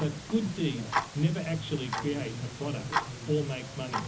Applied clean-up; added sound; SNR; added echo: none; Tick-tock; 4 dB; reverberation time 0.4 s.